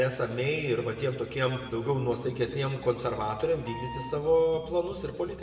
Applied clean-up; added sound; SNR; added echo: none; Wind instrument, woodwind instrument; 13 dB; reverberation time 1.6 s.